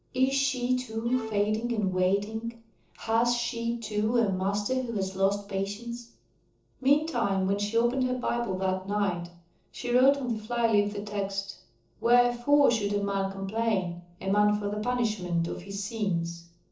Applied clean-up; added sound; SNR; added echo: neural separator model SepFormer DNS4.